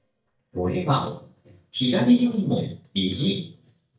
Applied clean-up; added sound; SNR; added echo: neural mask model DeepFilterNet 3.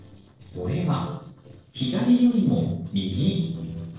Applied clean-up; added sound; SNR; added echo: neural separator model SepFormer DNS4.